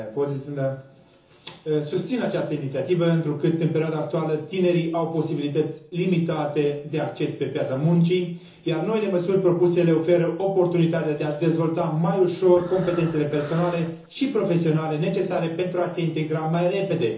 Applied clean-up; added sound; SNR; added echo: none; Breathing; 17 dB; reverberation time 0.7 s.